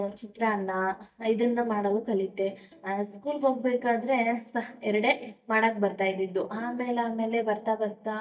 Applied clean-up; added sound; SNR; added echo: neural mask model DeepFilterNet 3.